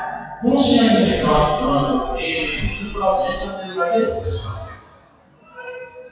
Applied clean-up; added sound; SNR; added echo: classical method WPE with log-MMSE.